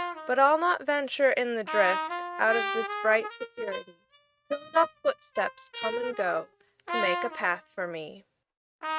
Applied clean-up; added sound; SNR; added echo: neural mask model RNNoise.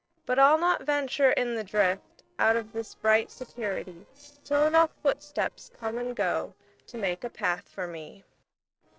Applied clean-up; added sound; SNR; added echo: neural separator model SepFormer DNS4.